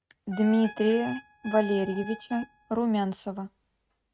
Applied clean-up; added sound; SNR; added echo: neural mask model RNNoise.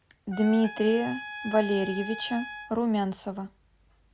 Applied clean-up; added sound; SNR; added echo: none; Trumpet; 12 dB; none.